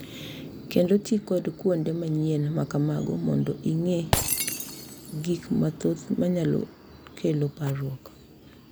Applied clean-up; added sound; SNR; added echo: none; Shatter; 11 dB; none.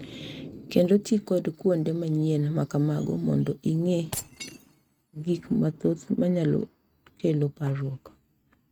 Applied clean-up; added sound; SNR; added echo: neural mask model RNNoise.